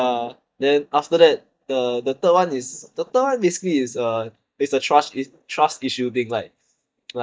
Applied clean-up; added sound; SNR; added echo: neural mask model DeepFilterNet 3.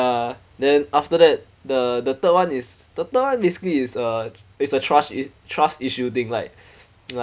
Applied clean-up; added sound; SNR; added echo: none; none; none; none.